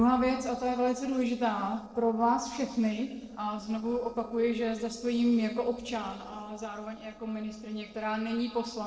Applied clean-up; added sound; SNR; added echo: neural separator model SepFormer DNS4.